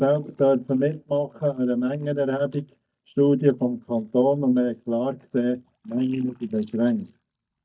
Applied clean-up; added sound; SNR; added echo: neural mask model DeepFilterNet 3.